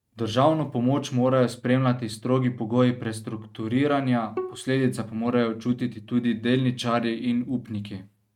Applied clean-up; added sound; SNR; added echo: neural mask model RNNoise.